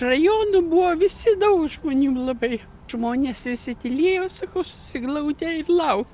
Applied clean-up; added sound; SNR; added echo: none; none; none; none.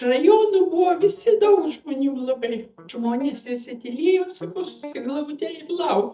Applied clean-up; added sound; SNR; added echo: neural mask model DeepFilterNet 3.